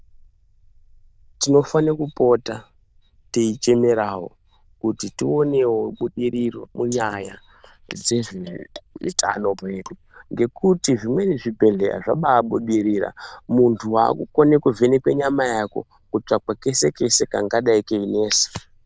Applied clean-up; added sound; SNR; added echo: neural diffusion model UNIVERSE++.